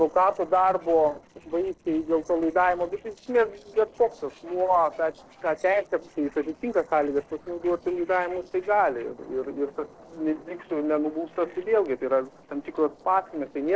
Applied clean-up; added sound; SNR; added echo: neural separator model SepFormer DNS4.